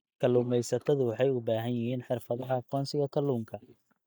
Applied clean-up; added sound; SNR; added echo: neural mask model DeepFilterNet 3.